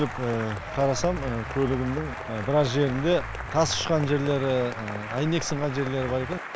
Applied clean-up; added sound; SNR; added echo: none; Applause / Cheering; 11 dB; none.